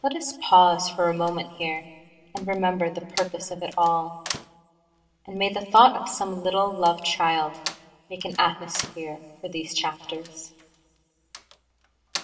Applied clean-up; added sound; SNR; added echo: none; Slam; 16 dB; reverberation time 1.8 s.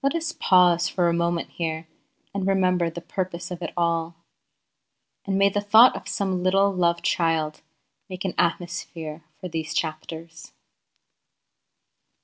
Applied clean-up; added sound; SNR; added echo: none; none; none; none.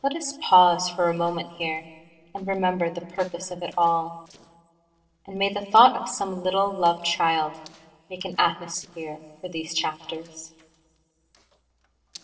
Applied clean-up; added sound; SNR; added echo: neural separator model SepFormer DNS4.